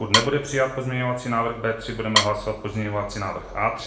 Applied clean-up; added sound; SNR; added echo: none; Wood; 1 dB; reverberation time 0.5 s.